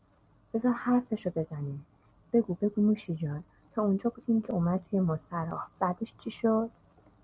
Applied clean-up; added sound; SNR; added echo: none; none; none; none.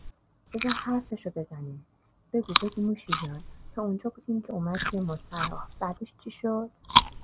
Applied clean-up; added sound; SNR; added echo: none; Chewing, mastication; 0 dB; none.